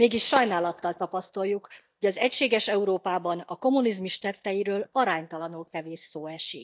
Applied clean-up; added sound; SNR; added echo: neural mask model DeepFilterNet 3.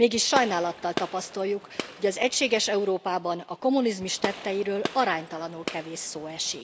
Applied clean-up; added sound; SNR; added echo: none; Gunshot, gunfire; 11 dB; none.